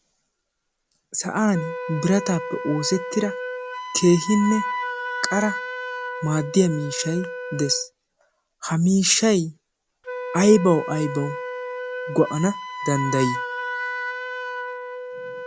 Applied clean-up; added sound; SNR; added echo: none; Wind instrument, woodwind instrument; 8 dB; none.